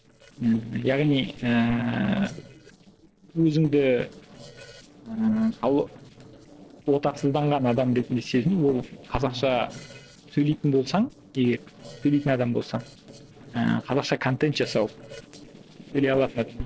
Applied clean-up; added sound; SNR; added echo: neural separator model SepFormer DNS4.